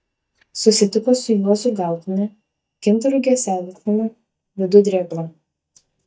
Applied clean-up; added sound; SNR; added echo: neural mask model DeepFilterNet 3.